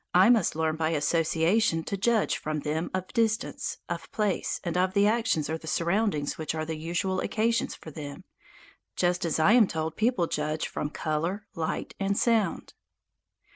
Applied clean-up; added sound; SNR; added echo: none; none; none; none.